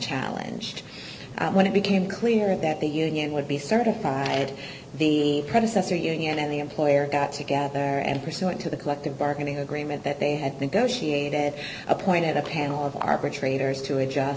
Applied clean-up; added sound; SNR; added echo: none; none; none; none.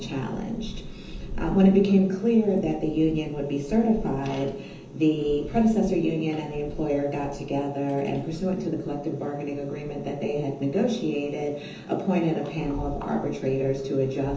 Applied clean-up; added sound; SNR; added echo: none; Thunder / Rain; 15 dB; reverberation time 0.6 s.